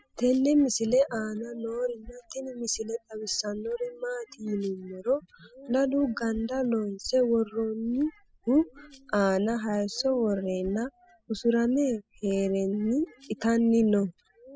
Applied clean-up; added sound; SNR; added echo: classical method spectral subtraction.